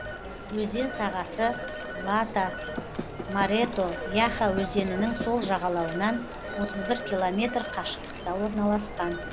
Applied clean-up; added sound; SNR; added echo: none; Telephone + Knock / Wood; 6 dB; none.